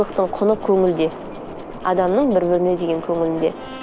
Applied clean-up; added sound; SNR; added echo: none; Tools; 20 dB; none.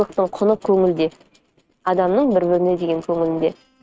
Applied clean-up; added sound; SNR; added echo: neural mask model RNNoise.